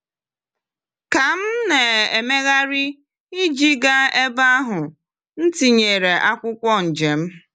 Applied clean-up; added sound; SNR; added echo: none; none; none; none.